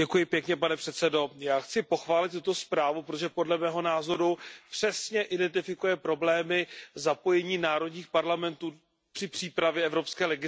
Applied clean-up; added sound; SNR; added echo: none; none; none; none.